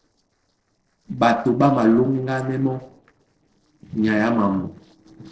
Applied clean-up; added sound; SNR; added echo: neural separator model SepFormer DNS4.